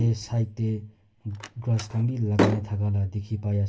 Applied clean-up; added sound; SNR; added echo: none; Slam; 4 dB; reverberation time 0.2 s.